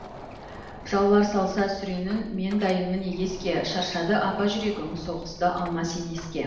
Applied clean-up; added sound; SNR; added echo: none; Door; 15 dB; reverberation time 0.8 s.